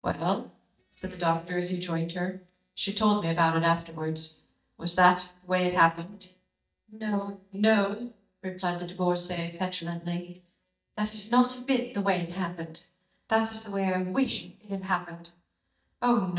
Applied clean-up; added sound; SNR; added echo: neural mask model DeepFilterNet 3.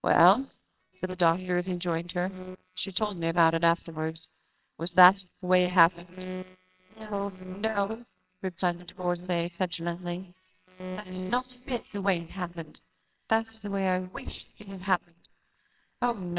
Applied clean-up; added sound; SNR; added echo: neural separator model SepFormer WHAMR!.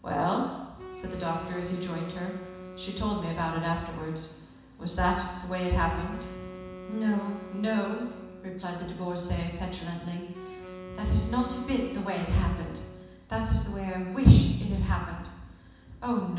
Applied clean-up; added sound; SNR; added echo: none; Wind instrument, woodwind instrument; 15 dB; reverberation time 1.1 s.